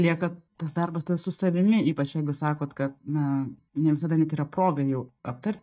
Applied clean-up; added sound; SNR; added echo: neural mask model DeepFilterNet 3.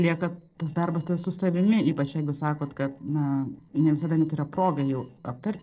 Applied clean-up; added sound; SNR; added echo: neural separator model SepFormer DNS4.